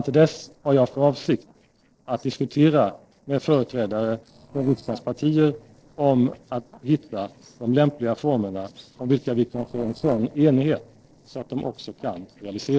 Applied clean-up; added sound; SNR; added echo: neural separator model SepFormer DNS4.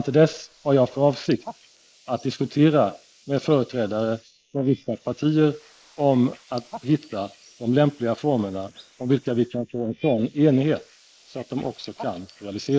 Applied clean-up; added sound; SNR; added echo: neural mask model Resemble Enhance denoiser.